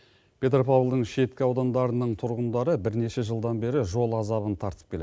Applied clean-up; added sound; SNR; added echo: none; none; none; none.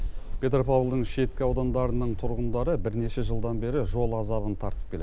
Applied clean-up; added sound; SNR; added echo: none; Mechanical fan; 2 dB; none.